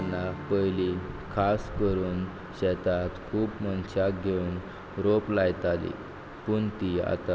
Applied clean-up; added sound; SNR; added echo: none; Strum; 20 dB; none.